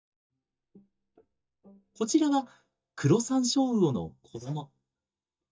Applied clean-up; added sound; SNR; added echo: neural mask model DeepFilterNet 3.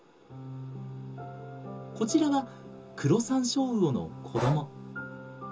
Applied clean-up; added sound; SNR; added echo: none; Breathing; 13 dB; reverberation time 0.2 s.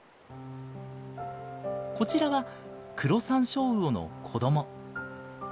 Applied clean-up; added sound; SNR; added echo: none; none; none; none.